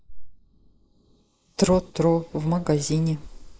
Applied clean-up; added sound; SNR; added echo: neural mask model Resemble Enhance denoiser.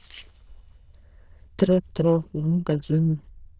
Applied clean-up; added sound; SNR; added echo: neural diffusion model UNIVERSE++.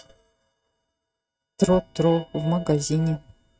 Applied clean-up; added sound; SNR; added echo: neural mask model RNNoise.